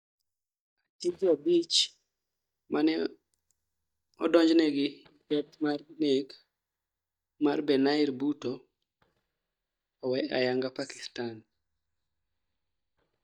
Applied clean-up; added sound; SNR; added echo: neural mask model DeepFilterNet 3.